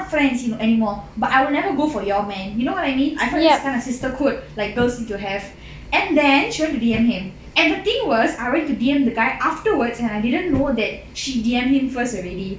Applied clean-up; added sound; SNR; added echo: none; none; none; none.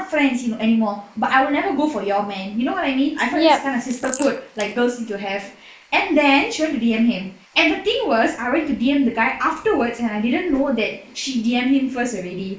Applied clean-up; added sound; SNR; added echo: neural mask model Resemble Enhance denoiser.